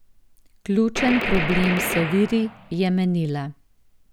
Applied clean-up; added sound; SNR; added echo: none; Gunshot, gunfire; 5 dB; none.